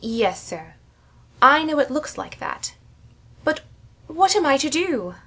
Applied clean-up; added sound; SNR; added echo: none; none; none; none.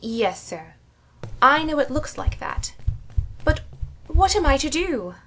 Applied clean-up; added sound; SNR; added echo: none; Run; 2 dB; none.